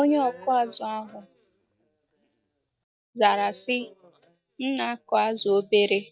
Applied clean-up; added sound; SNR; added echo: neural mask model DeepFilterNet 3.